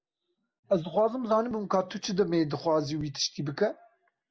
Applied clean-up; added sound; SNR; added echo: none; none; none; none.